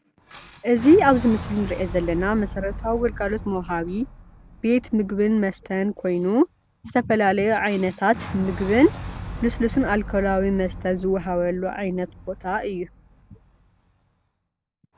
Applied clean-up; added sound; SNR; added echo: none; Boom; 13 dB; none.